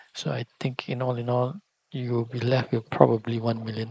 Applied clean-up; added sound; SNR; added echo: neural mask model Resemble Enhance denoiser.